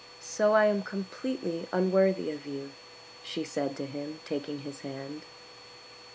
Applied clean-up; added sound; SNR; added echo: none; Domestic sounds, home sounds; 18 dB; none.